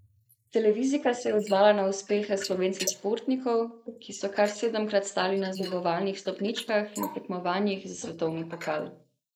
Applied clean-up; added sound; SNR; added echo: neural mask model Resemble Enhance denoiser.